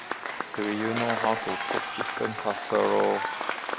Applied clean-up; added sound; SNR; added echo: none; Applause / Crowd / Cheering; 3 dB; none.